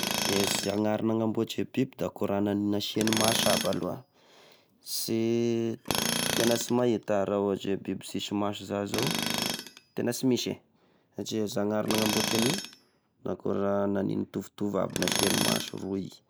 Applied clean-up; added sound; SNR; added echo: none; Tools; 5 dB; none.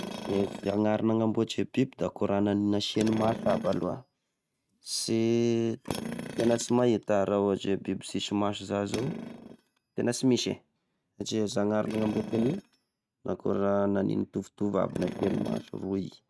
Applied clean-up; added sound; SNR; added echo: neural mask model RNNoise.